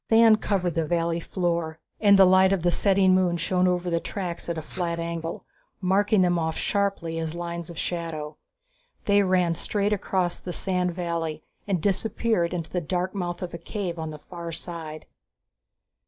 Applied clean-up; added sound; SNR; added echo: neural mask model DeepFilterNet 3.